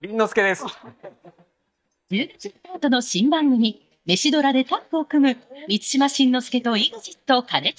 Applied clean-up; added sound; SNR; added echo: neural mask model DeepFilterNet 3.